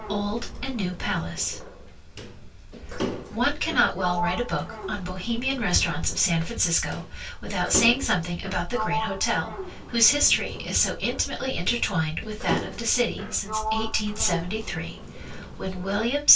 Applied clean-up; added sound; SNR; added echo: none; Sliding door; 10 dB; reverberation time 0.2 s.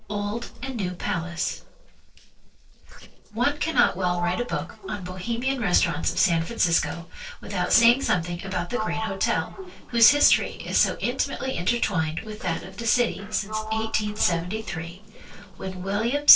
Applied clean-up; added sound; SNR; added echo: neural separator model SepFormer DNS4.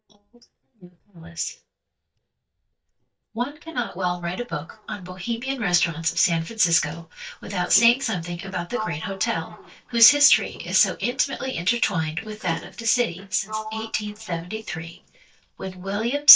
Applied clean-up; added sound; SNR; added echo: neural mask model DeepFilterNet 3.